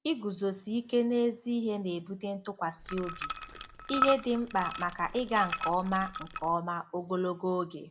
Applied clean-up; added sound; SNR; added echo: none; Liquid; 5 dB; reverberation time 0.3 s.